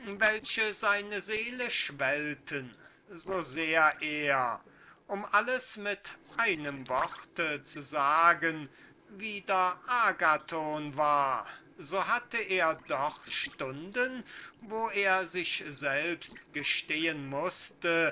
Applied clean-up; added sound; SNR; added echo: neural separator model SepFormer DNS4.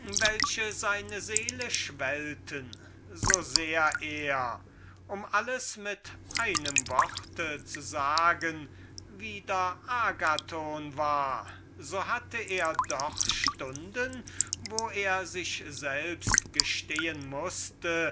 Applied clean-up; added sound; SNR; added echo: none; Raindrop / Drip / Trickle, dribble; 3 dB; none.